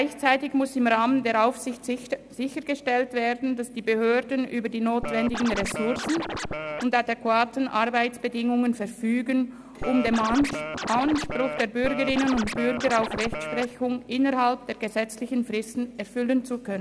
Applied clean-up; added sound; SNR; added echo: none; Scratching (performance technique); 6 dB; none.